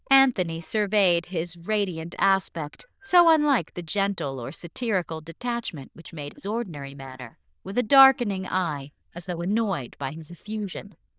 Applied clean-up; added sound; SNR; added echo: neural diffusion model UNIVERSE++.